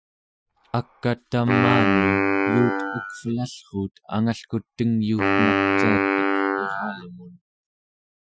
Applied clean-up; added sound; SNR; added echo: classical method Wiener filter.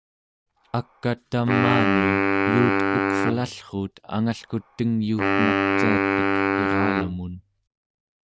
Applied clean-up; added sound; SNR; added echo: none; Wind instrument, woodwind instrument; -3 dB; none.